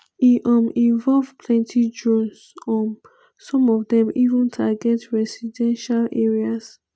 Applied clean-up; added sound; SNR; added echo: none; none; none; none.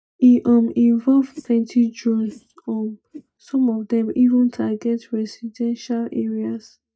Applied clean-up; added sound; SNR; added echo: neural mask model DeepFilterNet 3.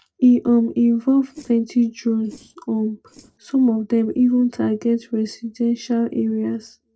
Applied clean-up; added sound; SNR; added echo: neural separator model SepFormer DNS4.